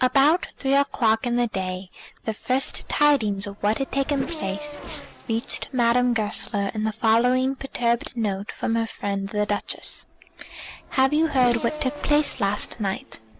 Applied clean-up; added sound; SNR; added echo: none; Race car, auto racing / Accelerating, revving, vroom; 17 dB; none.